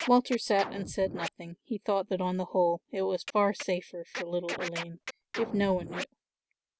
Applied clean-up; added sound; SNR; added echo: none; Scratching (performance technique); 12 dB; none.